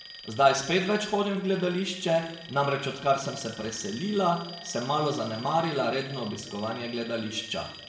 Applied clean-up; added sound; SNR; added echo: none; Alarm; 17 dB; reverberation time 0.8 s.